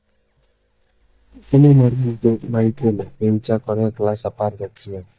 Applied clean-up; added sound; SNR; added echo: neural mask model DeepFilterNet 3.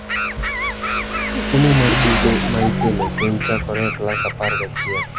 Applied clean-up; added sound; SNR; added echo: none; Animal + Motorcycle; 0 dB; none.